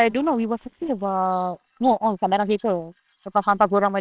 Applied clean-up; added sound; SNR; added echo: neural separator model SepFormer WHAMR!.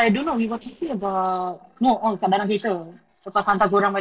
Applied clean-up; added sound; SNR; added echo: neural separator model SepFormer DNS4.